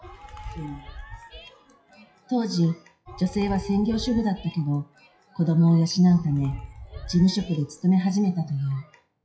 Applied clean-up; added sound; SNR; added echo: classical method WPE with log-MMSE.